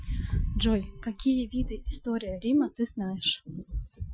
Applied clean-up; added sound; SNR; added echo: classical method Wiener filter.